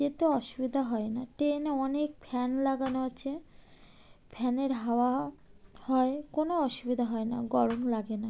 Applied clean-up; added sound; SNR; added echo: none; Thump, thud; 18 dB; none.